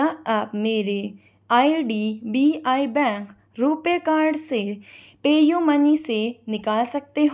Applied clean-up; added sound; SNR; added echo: none; none; none; none.